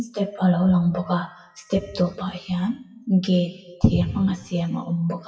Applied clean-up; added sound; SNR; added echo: classical method WPE with log-MMSE.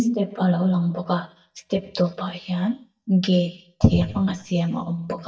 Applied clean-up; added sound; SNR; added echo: neural mask model DeepFilterNet 3.